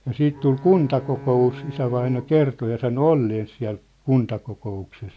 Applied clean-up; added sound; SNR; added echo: none; Bowed string instrument; 17 dB; none.